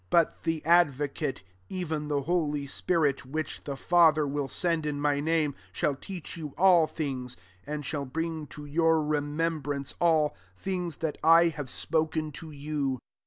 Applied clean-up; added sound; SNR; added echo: none; none; none; none.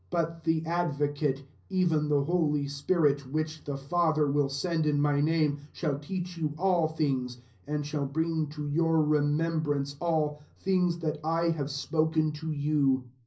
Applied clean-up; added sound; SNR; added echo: none; none; none; reverberation time 0.5 s.